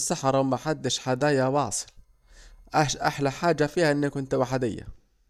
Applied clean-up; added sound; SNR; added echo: neural mask model DeepFilterNet 3.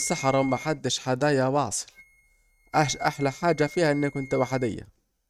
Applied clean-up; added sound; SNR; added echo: neural mask model RNNoise.